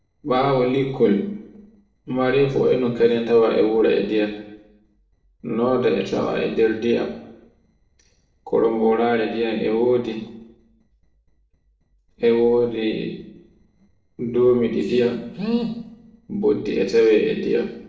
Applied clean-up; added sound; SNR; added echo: neural separator model SepFormer DNS4.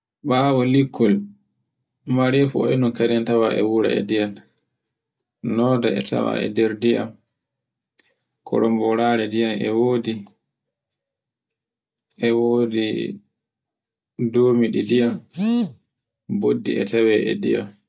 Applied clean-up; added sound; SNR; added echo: none; none; none; none.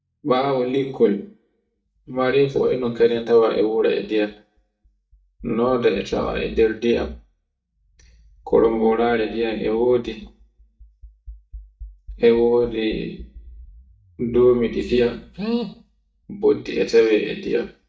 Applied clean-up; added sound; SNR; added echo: neural mask model DeepFilterNet 3.